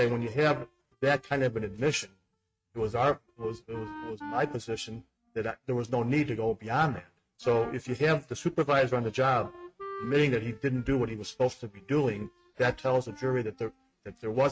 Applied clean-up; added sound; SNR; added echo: neural mask model RNNoise.